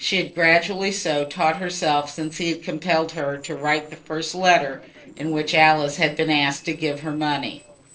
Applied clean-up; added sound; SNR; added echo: neural separator model SepFormer DNS4.